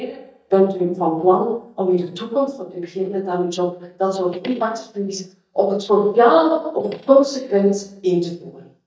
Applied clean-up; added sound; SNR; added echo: neural mask model DeepFilterNet 3.